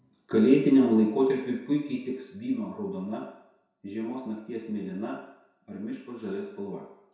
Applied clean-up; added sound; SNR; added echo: none; none; none; reverberation time 0.7 s.